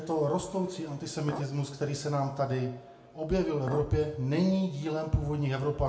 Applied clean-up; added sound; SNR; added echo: none; Chink, clink; 17 dB; reverberation time 0.5 s.